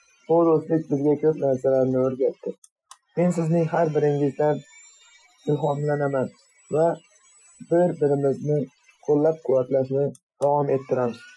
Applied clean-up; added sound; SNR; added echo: classical method Wiener filter.